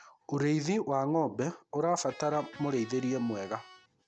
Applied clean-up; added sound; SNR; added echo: none; Electric guitar; 18 dB; none.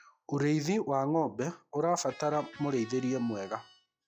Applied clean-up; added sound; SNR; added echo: classical method log-MMSE.